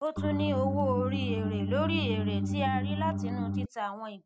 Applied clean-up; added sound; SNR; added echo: none; Organ; -3 dB; none.